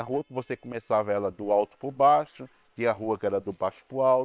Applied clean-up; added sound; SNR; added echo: neural separator model SepFormer WHAM!.